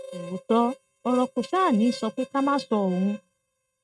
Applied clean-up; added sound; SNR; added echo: neural mask model RNNoise.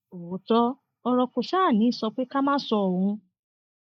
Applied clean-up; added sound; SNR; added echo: neural mask model Resemble Enhance denoiser.